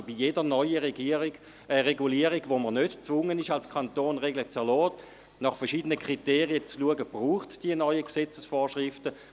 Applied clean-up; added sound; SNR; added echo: none; none; none; none.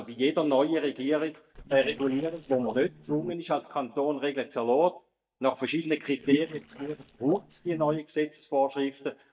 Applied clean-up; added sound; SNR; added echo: neural mask model DeepFilterNet 3.